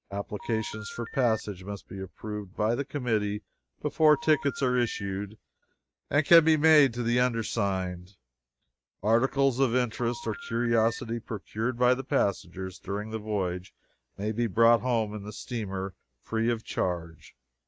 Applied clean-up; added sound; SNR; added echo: neural mask model RNNoise.